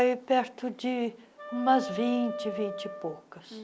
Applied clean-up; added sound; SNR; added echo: none; Wind instrument, woodwind instrument; 10 dB; none.